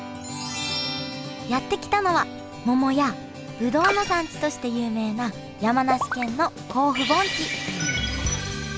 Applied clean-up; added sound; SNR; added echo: none; none; none; none.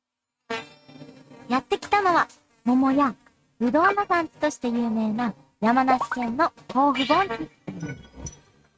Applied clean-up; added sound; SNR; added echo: neural mask model RNNoise.